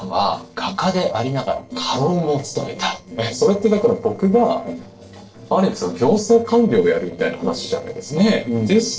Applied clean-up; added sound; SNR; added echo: neural separator model SepFormer DNS4.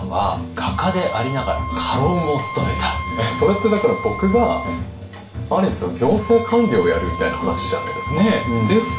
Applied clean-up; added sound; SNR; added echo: none; Wind instrument, woodwind instrument; 11 dB; reverberation time 0.3 s.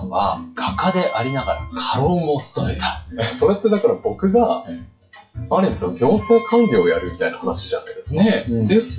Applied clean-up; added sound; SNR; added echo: classical method WPE with log-MMSE.